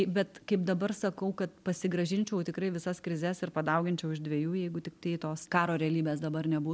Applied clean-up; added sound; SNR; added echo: none; none; none; none.